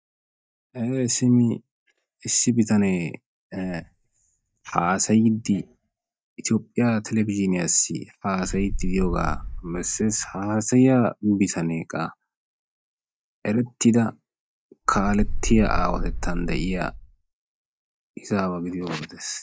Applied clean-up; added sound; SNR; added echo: neural mask model DeepFilterNet 3.